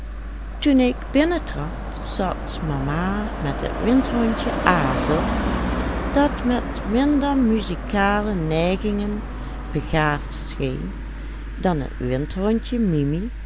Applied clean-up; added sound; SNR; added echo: none; Car passing by; 8 dB; none.